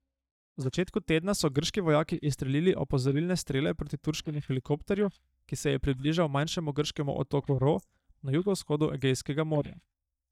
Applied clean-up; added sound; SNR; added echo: neural mask model DeepFilterNet 3.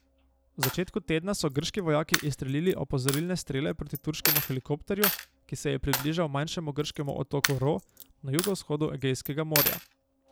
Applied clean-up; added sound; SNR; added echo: none; Coin (dropping); 5 dB; none.